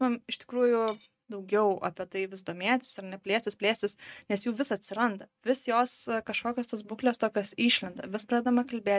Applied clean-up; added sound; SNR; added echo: neural mask model RNNoise.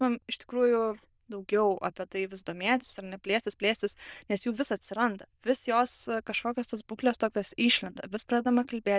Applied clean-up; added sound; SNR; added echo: neural diffusion model UNIVERSE++.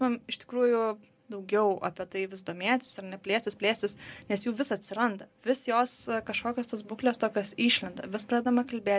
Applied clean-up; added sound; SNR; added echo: none; none; none; none.